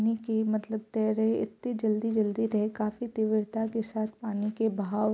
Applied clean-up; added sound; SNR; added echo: none; none; none; none.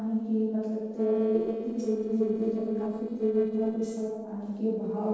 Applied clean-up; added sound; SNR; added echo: neural separator model SepFormer DNS4.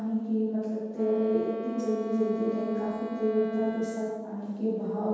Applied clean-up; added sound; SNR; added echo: none; Wind instrument, woodwind instrument; 10 dB; reverberation time 1.2 s.